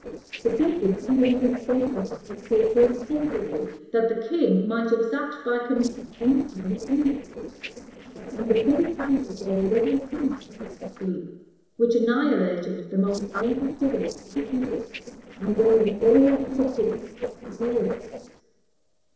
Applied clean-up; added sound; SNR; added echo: neural separator model SepFormer DNS4.